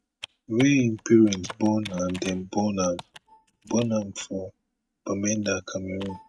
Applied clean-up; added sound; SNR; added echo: neural mask model RNNoise.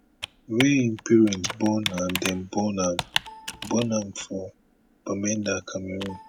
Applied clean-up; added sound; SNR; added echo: none; Computer keyboard; 10 dB; none.